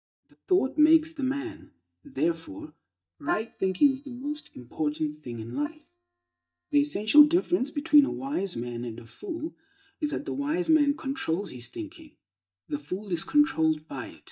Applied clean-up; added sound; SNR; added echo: neural mask model DeepFilterNet 3.